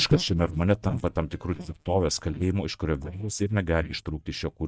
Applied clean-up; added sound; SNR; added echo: neural mask model DeepFilterNet 3.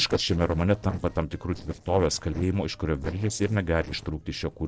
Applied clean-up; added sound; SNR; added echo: neural separator model SepFormer DNS4.